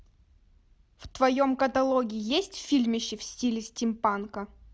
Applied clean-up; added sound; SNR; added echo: none; none; none; none.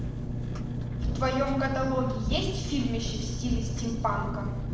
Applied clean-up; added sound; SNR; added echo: none; Engine; -1 dB; reverberation time 0.9 s.